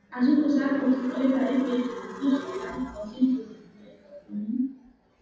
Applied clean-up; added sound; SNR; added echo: classical method WPE with log-MMSE.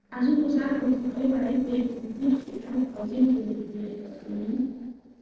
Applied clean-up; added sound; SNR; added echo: neural separator model SepFormer DNS4.